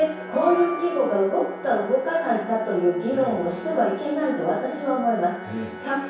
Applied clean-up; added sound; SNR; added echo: none; Organ; 16 dB; reverberation time 0.7 s.